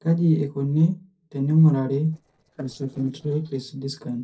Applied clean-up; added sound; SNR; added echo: neural separator model SepFormer DNS4.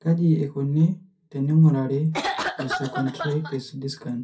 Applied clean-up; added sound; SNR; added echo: none; Cough; 6 dB; reverberation time 0.3 s.